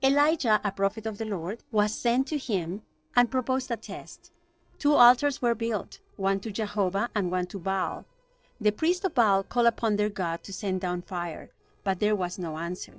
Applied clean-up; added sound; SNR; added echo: neural separator model SepFormer DNS4.